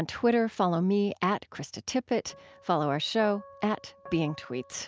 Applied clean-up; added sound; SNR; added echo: none; none; none; none.